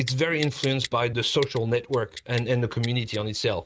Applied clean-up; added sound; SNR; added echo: neural mask model RNNoise.